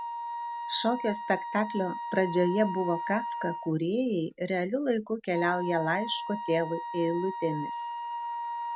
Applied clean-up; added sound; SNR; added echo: none; Wind instrument, woodwind instrument; 7 dB; none.